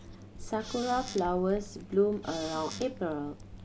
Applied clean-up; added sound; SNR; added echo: none; Cat + Squeak / Cupboard open or close; 13 dB; none.